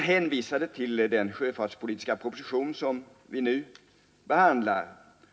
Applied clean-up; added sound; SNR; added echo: none; none; none; reverberation time 0.3 s.